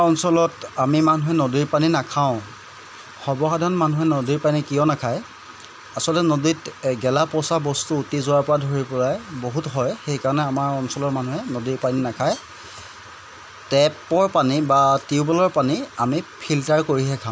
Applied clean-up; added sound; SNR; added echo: none; none; none; none.